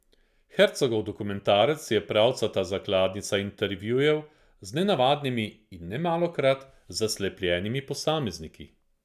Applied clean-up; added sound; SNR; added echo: none; none; none; none.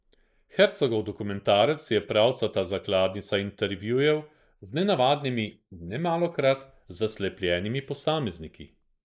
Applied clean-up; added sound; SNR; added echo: neural mask model Resemble Enhance denoiser.